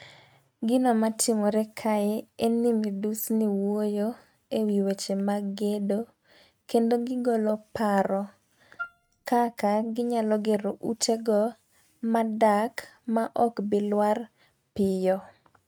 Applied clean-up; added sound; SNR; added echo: neural mask model RNNoise.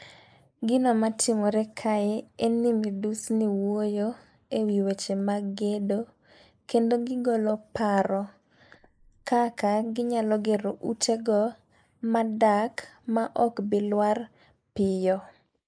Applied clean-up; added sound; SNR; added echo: neural mask model Resemble Enhance denoiser.